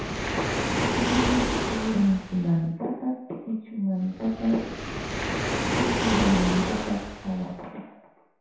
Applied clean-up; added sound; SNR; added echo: none; Waves, surf; 1 dB; reverberation time 0.7 s.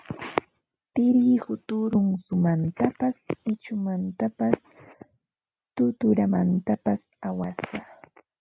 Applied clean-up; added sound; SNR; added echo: none; none; none; none.